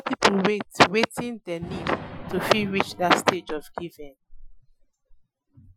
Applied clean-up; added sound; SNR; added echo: classical method Wiener filter.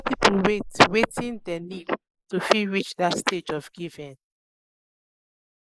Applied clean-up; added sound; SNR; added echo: neural mask model Resemble Enhance denoiser.